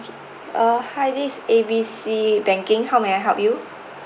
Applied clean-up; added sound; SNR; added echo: none; none; none; none.